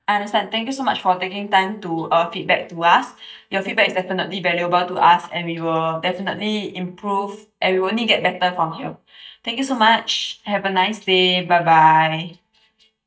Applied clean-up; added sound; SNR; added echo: neural mask model DeepFilterNet 3.